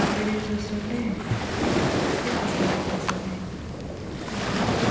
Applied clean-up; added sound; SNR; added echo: none; Waves, surf; -5 dB; reverberation time 2.5 s.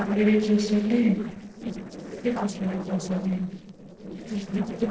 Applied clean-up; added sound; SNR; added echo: neural separator model SepFormer DNS4.